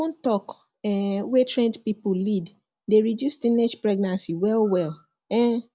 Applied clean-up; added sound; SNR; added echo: none; none; none; none.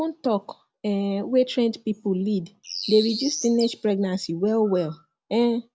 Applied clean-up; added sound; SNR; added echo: none; Bird; 9 dB; none.